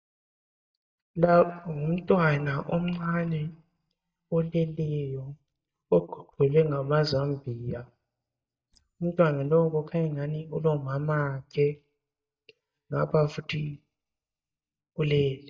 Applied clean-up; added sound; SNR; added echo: neural mask model DeepFilterNet 3.